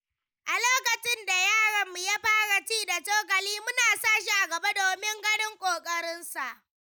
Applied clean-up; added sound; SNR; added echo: neural mask model Resemble Enhance denoiser.